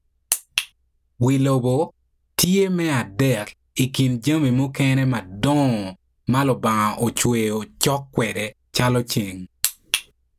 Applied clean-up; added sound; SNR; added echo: none; none; none; none.